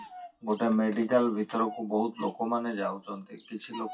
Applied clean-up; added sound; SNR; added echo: classical method WPE with log-MMSE.